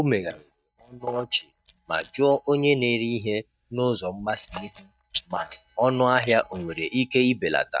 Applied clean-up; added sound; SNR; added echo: neural mask model DeepFilterNet 3.